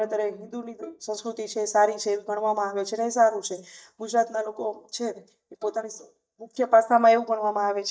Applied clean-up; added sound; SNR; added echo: neural mask model DeepFilterNet 3.